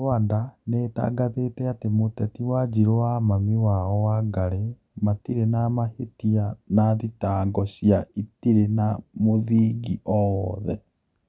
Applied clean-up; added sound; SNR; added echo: none; none; none; none.